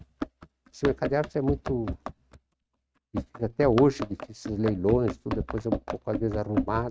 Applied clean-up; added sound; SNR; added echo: neural mask model RNNoise.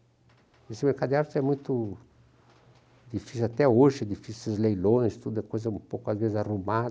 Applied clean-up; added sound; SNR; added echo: none; none; none; none.